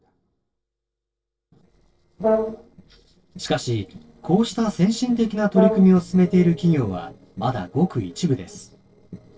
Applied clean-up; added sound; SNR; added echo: neural separator model SepFormer DNS4.